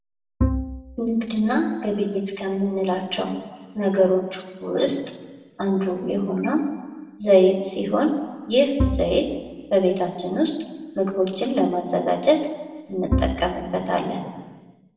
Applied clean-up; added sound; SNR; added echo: none; Bowed string instrument; 4 dB; reverberation time 1.1 s.